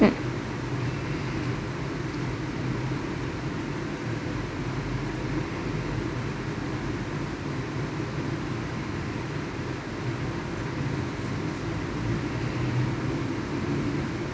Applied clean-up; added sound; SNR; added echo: none; none; none; none.